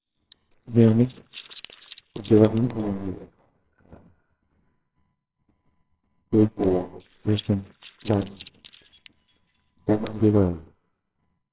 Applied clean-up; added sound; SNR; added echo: neural separator model SepFormer WHAMR!.